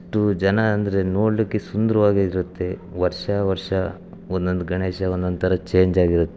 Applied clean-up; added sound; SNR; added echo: none; none; none; none.